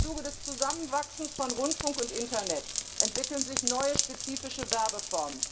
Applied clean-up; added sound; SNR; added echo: none; Rain; -1 dB; reverberation time 0.3 s.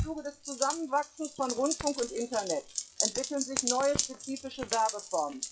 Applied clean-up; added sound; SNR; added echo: classical method WPE with log-MMSE.